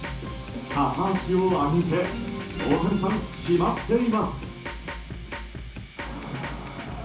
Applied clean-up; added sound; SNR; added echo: none; Drum kit; 10 dB; reverberation time 0.9 s.